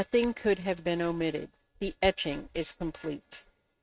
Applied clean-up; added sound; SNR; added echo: neural mask model RNNoise.